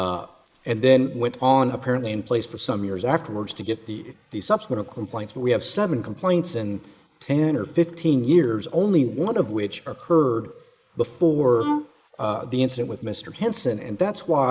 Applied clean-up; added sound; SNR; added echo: neural mask model Resemble Enhance denoiser.